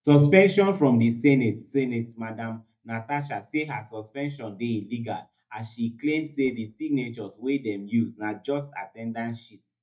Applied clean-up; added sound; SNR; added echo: neural mask model DeepFilterNet 3.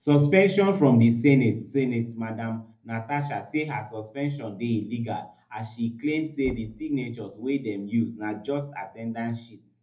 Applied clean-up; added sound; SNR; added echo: neural separator model SepFormer DNS4.